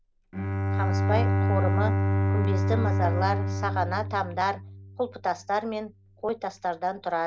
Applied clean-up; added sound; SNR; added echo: none; Bowed string instrument; -3 dB; none.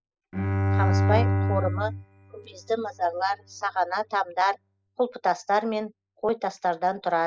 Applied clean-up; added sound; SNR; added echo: classical method spectral subtraction.